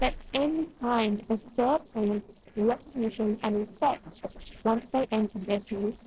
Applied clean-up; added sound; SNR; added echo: neural separator model SepFormer DNS4.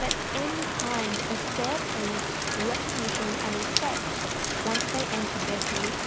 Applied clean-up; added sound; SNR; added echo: none; Rain; -5 dB; none.